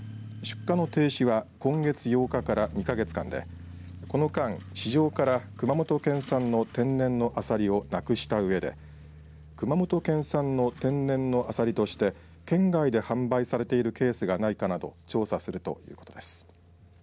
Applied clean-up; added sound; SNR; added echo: none; Truck; 18 dB; none.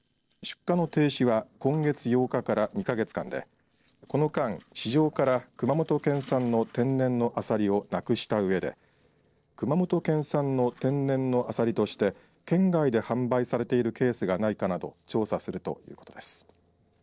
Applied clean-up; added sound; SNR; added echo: neural separator model SepFormer DNS4.